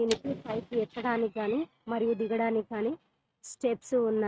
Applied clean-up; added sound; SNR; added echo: neural mask model RNNoise.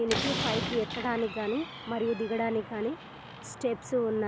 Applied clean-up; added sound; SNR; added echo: none; Slam; 6 dB; none.